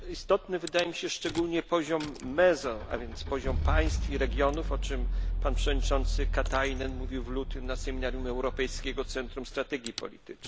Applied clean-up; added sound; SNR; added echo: none; Rattle / Engine starting / Car; 1 dB; none.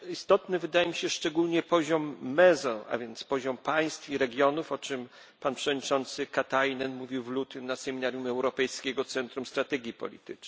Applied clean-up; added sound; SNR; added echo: none; none; none; none.